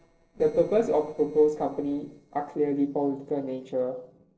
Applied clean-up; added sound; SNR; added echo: neural separator model SepFormer DNS4.